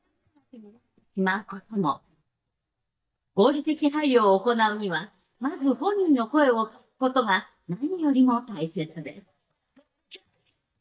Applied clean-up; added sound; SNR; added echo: neural mask model DeepFilterNet 3.